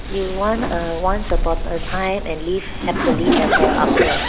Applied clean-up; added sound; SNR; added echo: none; Zipper (clothing); -2 dB; none.